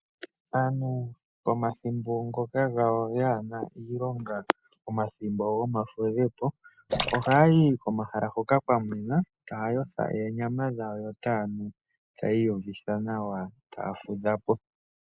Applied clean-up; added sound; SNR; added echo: neural mask model Resemble Enhance denoiser.